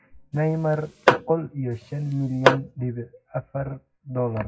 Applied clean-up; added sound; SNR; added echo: classical method WPE with log-MMSE.